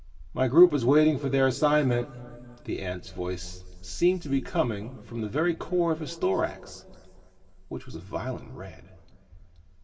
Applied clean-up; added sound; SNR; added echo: none; none; none; reverberation time 2.4 s.